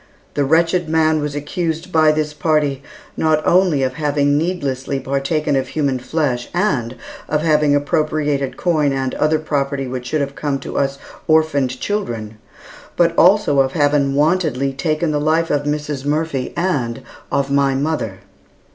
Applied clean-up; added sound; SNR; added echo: none; none; none; none.